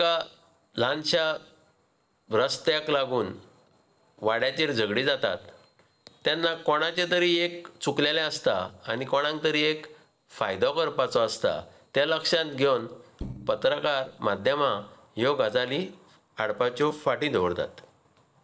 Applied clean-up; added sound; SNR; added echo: neural separator model SepFormer DNS4.